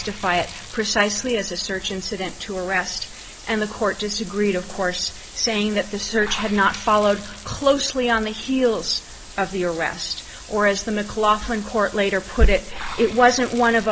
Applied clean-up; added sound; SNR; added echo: none; Bathtub (filling or washing) / Water; 16 dB; none.